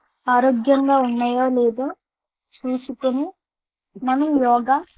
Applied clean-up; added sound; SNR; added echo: neural mask model Resemble Enhance denoiser.